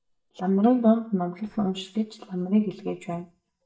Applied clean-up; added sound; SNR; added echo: neural mask model DeepFilterNet 3.